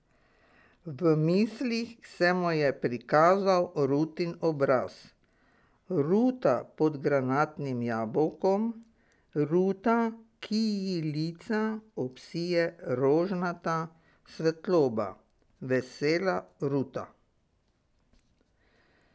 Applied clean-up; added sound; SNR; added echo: none; none; none; none.